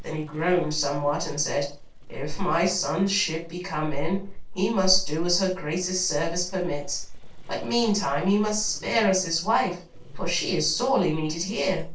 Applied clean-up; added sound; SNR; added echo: neural separator model SepFormer DNS4.